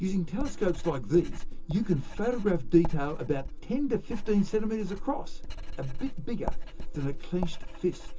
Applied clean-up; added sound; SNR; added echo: none; Writing; 2 dB; reverberation time 0.2 s.